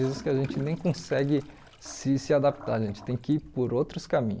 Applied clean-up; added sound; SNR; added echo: none; Toilet flush / Gurgling; 18 dB; none.